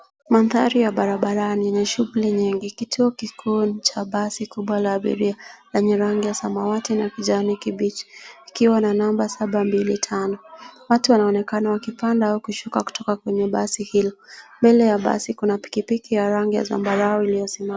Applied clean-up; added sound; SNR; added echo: none; none; none; none.